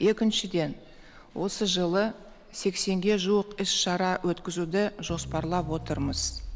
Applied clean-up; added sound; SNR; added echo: none; Crackle; 14 dB; none.